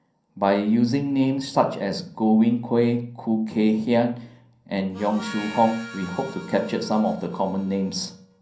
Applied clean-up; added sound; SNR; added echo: none; Harmonica; 17 dB; reverberation time 0.6 s.